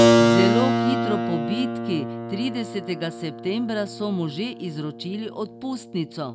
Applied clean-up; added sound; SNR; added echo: none; Keyboard (musical); -4 dB; none.